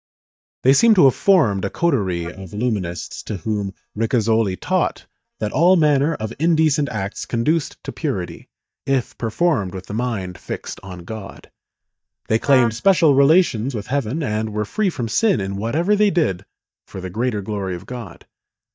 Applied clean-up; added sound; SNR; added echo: neural mask model DeepFilterNet 3.